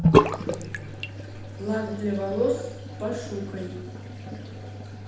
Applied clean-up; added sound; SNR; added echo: none; Bathtub (filling or washing) / Sink (filling or washing); -3 dB; reverberation time 0.8 s.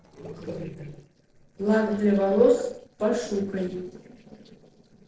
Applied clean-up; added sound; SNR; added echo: neural separator model SepFormer DNS4.